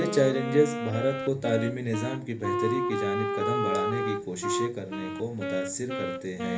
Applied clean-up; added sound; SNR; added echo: none; Wind instrument, woodwind instrument; 2 dB; reverberation time 0.3 s.